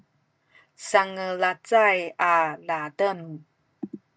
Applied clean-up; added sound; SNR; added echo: none; none; none; none.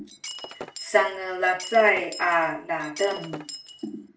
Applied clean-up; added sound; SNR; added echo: none; Shatter; 14 dB; reverberation time 0.4 s.